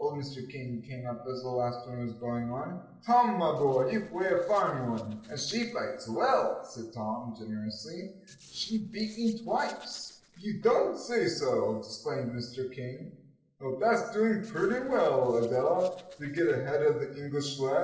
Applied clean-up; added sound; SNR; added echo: neural separator model SepFormer DNS4.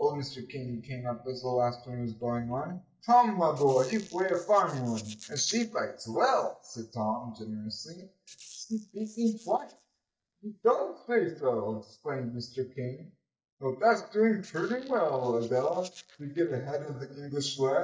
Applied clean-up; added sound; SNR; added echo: neural mask model DeepFilterNet 3.